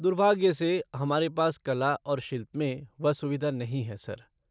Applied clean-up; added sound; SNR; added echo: none; none; none; none.